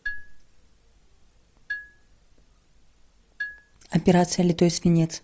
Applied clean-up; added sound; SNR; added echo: none; Marimba, xylophone; 16 dB; none.